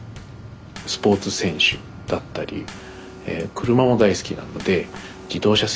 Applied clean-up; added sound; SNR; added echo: none; Bass drum / Snare drum / Drum kit; 16 dB; none.